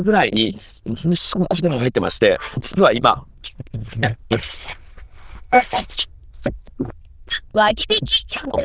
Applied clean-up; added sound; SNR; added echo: neural diffusion model UNIVERSE++.